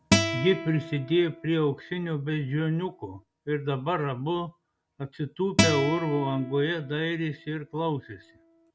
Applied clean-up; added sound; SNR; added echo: none; Acoustic guitar; 3 dB; none.